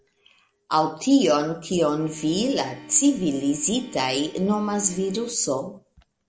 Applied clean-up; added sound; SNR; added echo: none; Organ; 19 dB; none.